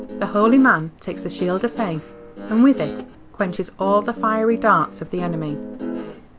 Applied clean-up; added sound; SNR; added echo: none; Guitar; 11 dB; none.